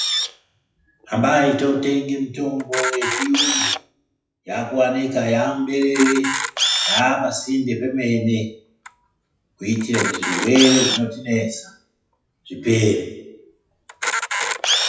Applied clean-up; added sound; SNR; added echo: classical method WPE with log-MMSE.